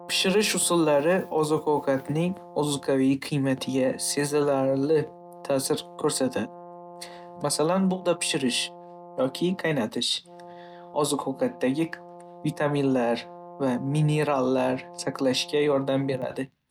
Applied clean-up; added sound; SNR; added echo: none; Brass instrument; 18 dB; none.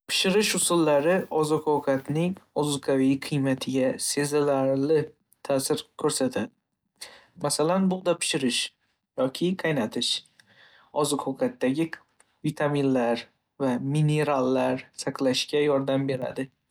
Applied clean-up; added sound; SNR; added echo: none; none; none; none.